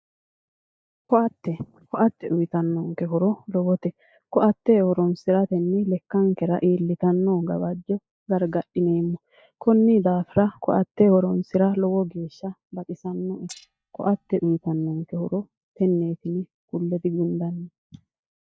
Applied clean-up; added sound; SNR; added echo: neural mask model DeepFilterNet 3.